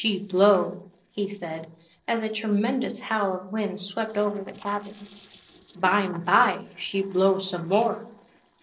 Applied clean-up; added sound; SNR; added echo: neural separator model SepFormer DNS4.